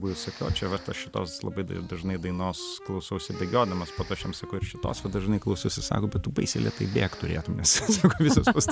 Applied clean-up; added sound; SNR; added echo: none; Breathing + Wind instrument, woodwind instrument; 17 dB; none.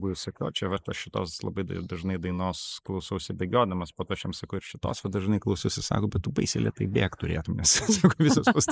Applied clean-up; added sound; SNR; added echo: neural mask model Resemble Enhance denoiser.